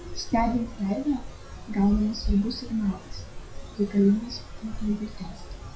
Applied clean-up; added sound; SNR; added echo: classical method WPE with log-MMSE.